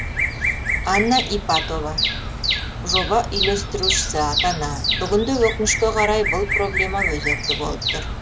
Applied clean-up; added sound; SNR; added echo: none; Bird vocalization, bird call, bird song; 0 dB; none.